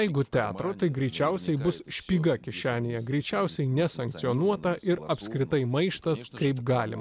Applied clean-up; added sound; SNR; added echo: none; none; none; none.